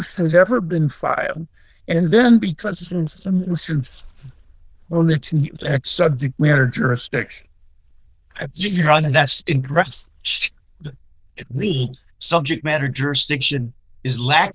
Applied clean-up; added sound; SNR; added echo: neural diffusion model UNIVERSE++.